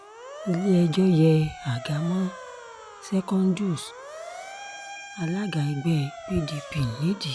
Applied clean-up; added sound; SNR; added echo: none; Motor vehicle (road) / Siren; 15 dB; none.